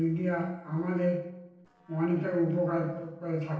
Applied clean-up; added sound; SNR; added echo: neural separator model SepFormer DNS4.